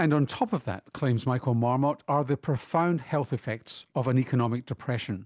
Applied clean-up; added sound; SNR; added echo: none; none; none; none.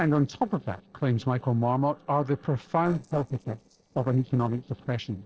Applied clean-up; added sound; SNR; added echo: neural separator model SepFormer DNS4.